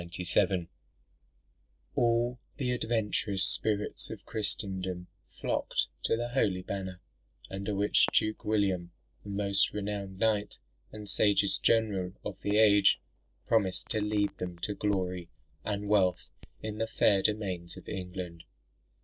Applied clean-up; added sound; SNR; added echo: neural separator model SepFormer DNS4.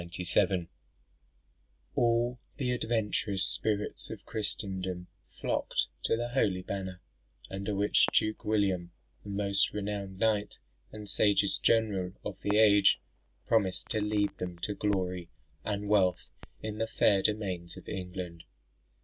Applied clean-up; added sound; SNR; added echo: none; Crackle + Fireworks; 17 dB; none.